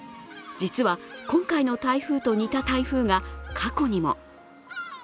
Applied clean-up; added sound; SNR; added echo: none; Bird vocalization, bird call, bird song; 19 dB; none.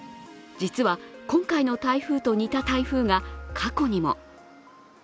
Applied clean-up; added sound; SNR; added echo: none; none; none; none.